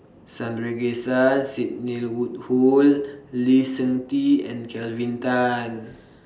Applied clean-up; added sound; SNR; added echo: none; none; none; none.